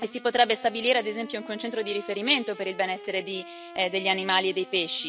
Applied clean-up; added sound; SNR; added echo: none; Wind instrument, woodwind instrument; 17 dB; none.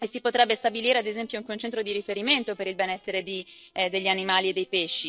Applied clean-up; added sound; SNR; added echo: neural separator model SepFormer DNS4.